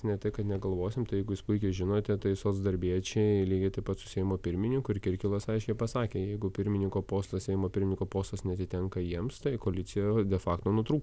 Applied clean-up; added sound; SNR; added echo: none; none; none; none.